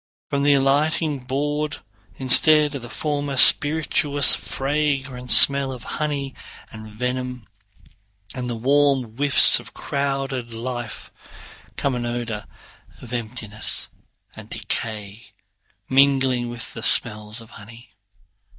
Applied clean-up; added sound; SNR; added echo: neural mask model DeepFilterNet 3.